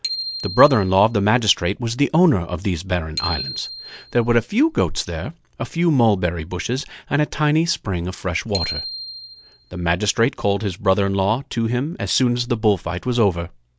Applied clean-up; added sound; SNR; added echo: none; Bicycle bell; 14 dB; none.